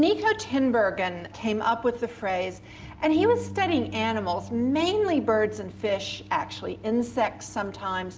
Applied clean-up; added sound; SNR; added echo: none; Bass guitar; 17 dB; none.